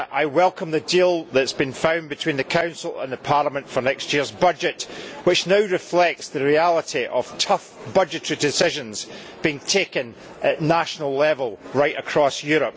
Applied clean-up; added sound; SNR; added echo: none; none; none; none.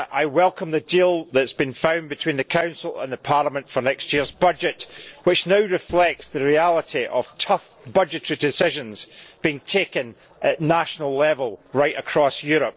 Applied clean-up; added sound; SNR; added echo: neural separator model SepFormer DNS4.